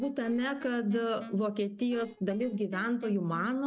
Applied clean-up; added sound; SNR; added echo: neural separator model SepFormer DNS4.